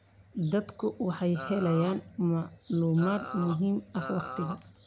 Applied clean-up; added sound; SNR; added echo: none; Burping, eructation; 11 dB; none.